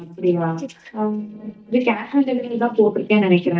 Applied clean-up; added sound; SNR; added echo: neural mask model DeepFilterNet 3.